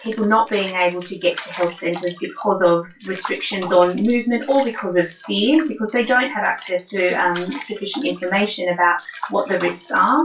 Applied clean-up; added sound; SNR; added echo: classical method WPE with log-MMSE.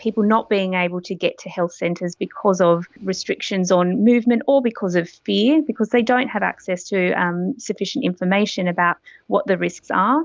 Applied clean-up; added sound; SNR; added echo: none; none; none; none.